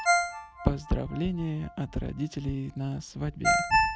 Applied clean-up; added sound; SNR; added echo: none; Ringtone; -1 dB; none.